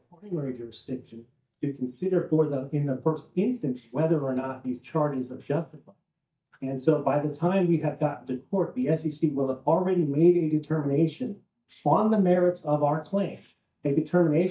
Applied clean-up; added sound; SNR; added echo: neural mask model DeepFilterNet 3.